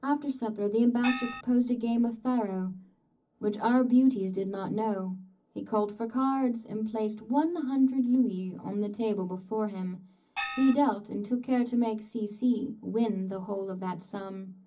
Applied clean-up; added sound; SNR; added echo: none; Gong; 6 dB; reverberation time 0.4 s.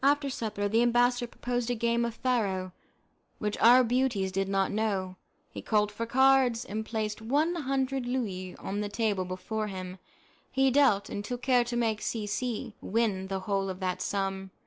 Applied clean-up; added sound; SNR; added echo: none; none; none; none.